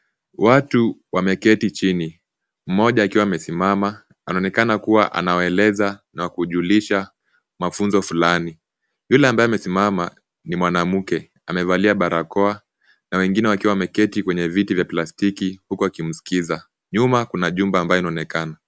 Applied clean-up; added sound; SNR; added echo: none; none; none; none.